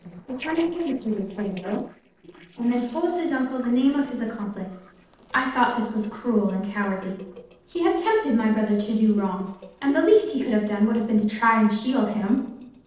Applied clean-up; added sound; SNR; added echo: neural separator model SepFormer DNS4.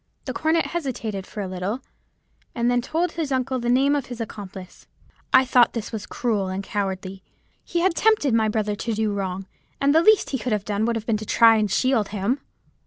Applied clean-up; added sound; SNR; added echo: none; none; none; none.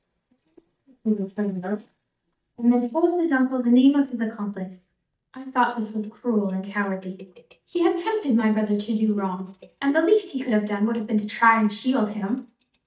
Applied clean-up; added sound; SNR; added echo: neural mask model DeepFilterNet 3.